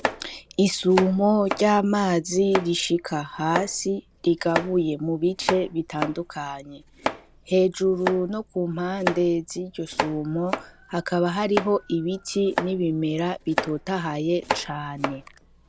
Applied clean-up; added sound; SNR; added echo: none; Domestic sounds, home sounds; 9 dB; none.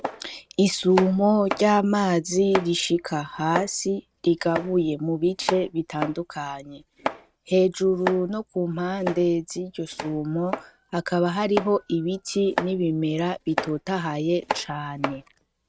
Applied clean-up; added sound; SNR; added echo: neural mask model RNNoise.